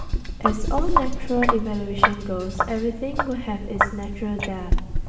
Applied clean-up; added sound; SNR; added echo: none; Sink (filling or washing); -4 dB; reverberation time 1.1 s.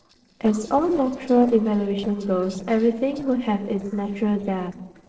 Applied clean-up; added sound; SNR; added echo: neural separator model SepFormer DNS4.